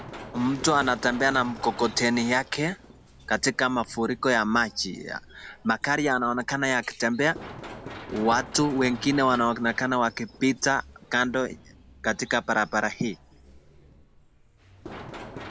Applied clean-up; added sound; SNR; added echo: none; Run; 16 dB; none.